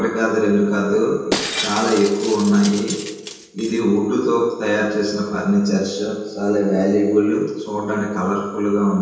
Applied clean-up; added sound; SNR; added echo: none; Shatter; 10 dB; reverberation time 1.2 s.